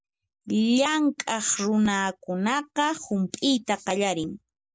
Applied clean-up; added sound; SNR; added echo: none; none; none; none.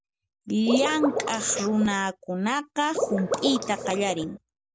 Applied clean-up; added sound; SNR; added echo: none; Water / Liquid; 4 dB; none.